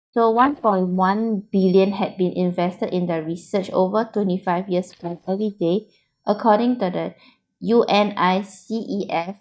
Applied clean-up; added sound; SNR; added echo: neural mask model DeepFilterNet 3.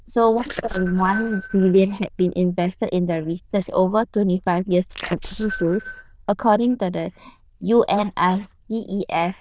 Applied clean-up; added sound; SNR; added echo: neural diffusion model UNIVERSE++.